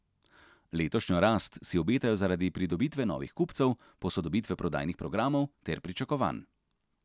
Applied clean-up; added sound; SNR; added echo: none; none; none; none.